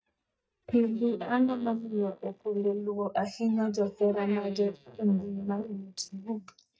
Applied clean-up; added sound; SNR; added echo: neural mask model DeepFilterNet 3.